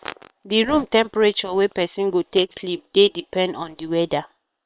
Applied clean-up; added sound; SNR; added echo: neural separator model SepFormer WHAM!.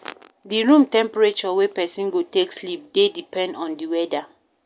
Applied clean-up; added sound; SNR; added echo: none; none; none; none.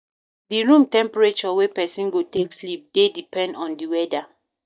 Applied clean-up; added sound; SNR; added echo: neural mask model DeepFilterNet 3.